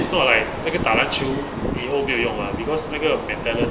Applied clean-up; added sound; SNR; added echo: none; none; none; none.